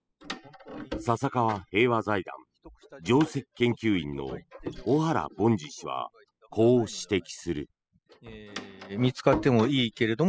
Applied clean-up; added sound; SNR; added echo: classical method spectral subtraction.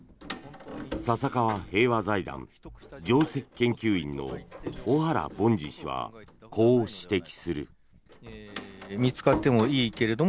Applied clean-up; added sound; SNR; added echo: none; Door; 14 dB; none.